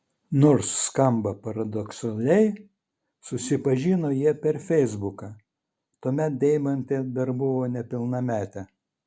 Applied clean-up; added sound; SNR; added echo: none; none; none; none.